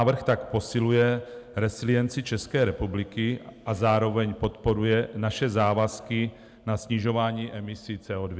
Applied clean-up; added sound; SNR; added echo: none; none; none; none.